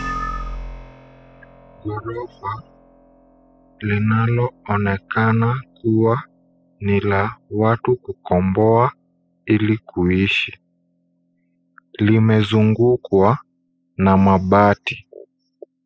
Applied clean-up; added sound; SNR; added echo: classical method spectral subtraction.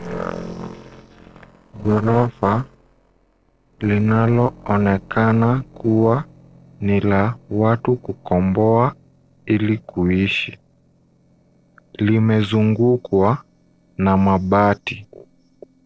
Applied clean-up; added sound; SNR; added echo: neural separator model SepFormer DNS4.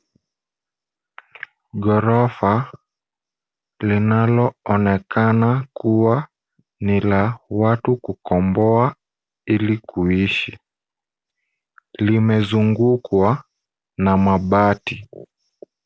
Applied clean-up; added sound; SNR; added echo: none; none; none; none.